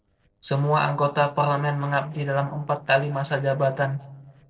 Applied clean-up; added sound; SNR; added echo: neural separator model SepFormer DNS4.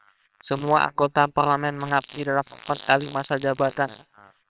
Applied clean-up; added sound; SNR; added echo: neural separator model SepFormer WHAMR!.